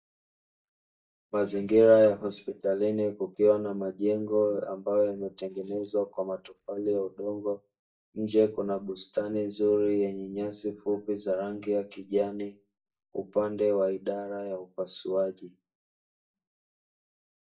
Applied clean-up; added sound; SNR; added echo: neural mask model DeepFilterNet 3.